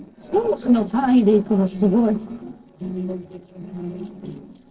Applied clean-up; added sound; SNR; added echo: neural separator model SepFormer DNS4.